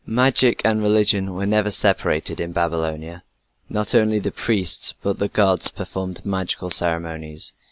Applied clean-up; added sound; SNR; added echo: none; none; none; none.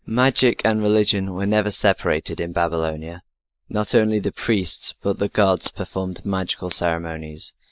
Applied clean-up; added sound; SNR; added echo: neural mask model Resemble Enhance denoiser.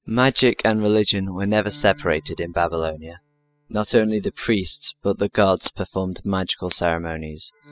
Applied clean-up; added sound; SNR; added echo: classical method spectral subtraction.